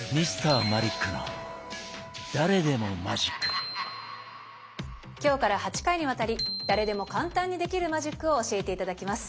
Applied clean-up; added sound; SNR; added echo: none; Bicycle bell; 12 dB; none.